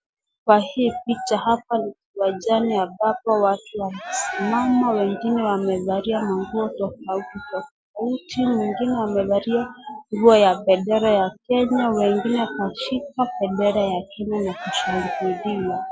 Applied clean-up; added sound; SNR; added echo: none; Cheering; 10 dB; none.